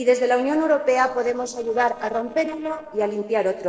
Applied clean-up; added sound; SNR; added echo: neural separator model SepFormer DNS4.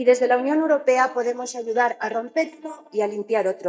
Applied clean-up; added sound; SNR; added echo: neural mask model DeepFilterNet 3.